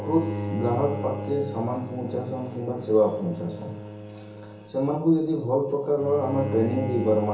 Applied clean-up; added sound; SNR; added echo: none; Bowed string instrument; 8 dB; reverberation time 0.7 s.